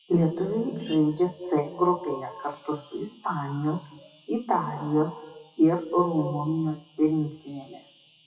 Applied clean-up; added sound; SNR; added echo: classical method WPE with log-MMSE.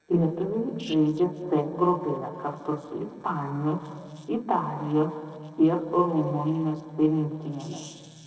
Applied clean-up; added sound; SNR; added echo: neural separator model SepFormer DNS4.